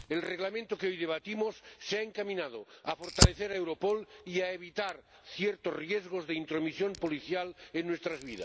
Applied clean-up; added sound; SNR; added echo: none; Fire; 3 dB; none.